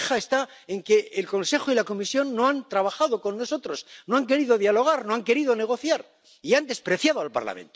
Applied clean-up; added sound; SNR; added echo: none; none; none; none.